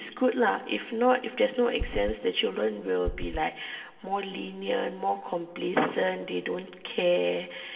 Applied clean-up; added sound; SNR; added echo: none; Run; 5 dB; reverberation time 1.3 s.